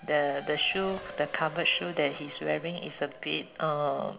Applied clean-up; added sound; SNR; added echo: none; Race car, auto racing; 16 dB; reverberation time 1.0 s.